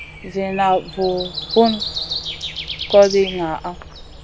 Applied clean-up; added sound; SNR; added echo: none; Breathing; 10 dB; none.